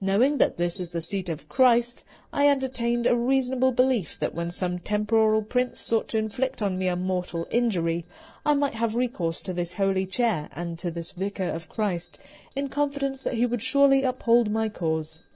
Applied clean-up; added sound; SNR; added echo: neural separator model SepFormer DNS4.